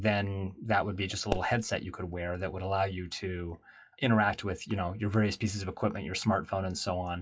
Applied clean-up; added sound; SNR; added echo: classical method WPE with log-MMSE.